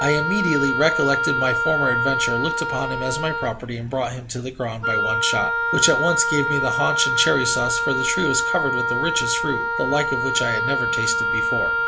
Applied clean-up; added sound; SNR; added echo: none; Wind instrument, woodwind instrument; -1 dB; none.